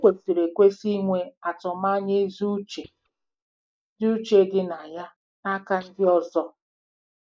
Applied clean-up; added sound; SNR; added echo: neural mask model DeepFilterNet 3.